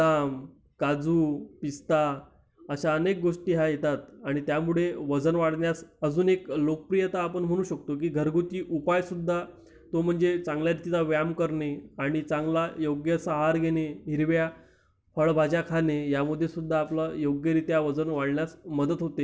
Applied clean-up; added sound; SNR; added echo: none; none; none; none.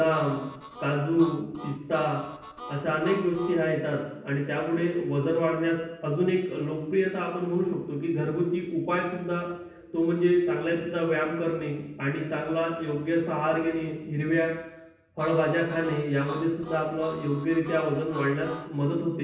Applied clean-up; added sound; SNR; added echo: none; Harmonica; 14 dB; reverberation time 0.9 s.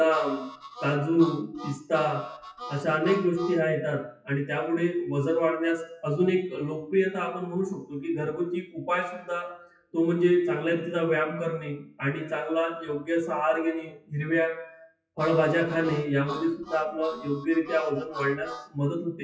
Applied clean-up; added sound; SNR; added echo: classical method WPE with log-MMSE.